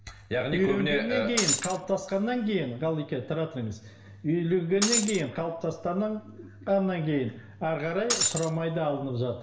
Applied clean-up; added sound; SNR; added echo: none; Shatter; -1 dB; reverberation time 0.9 s.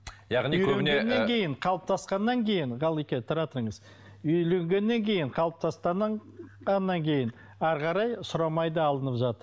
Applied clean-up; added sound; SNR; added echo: none; none; none; none.